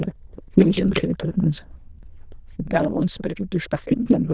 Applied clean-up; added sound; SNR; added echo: neural diffusion model UNIVERSE++.